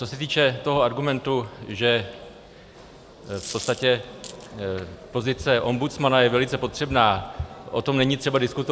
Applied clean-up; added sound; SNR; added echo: none; Coin (dropping); 16 dB; none.